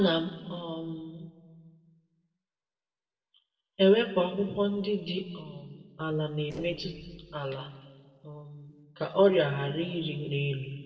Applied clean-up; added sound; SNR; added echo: neural separator model SepFormer DNS4.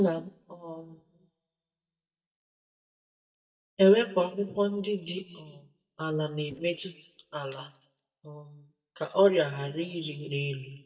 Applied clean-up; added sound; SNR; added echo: neural mask model DeepFilterNet 3.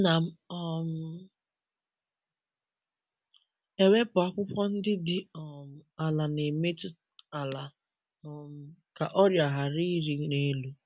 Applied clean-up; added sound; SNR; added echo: none; none; none; none.